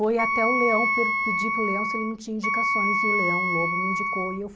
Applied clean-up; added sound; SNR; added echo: none; Wind instrument, woodwind instrument; -3 dB; none.